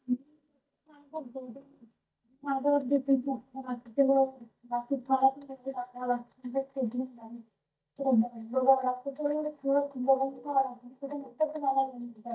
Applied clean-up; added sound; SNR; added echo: neural mask model DeepFilterNet 3.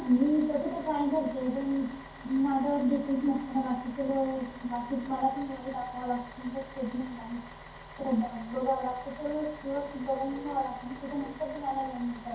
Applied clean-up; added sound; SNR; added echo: none; Bus; 16 dB; reverberation time 0.6 s.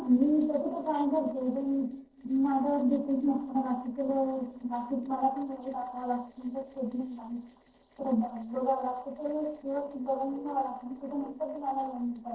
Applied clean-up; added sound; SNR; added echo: neural separator model SepFormer DNS4.